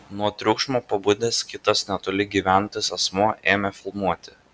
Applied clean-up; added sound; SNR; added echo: none; none; none; none.